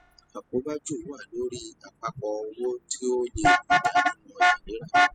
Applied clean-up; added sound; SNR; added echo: classical method spectral subtraction.